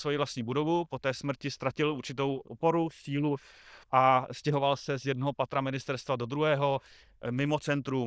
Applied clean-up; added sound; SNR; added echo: neural diffusion model UNIVERSE++.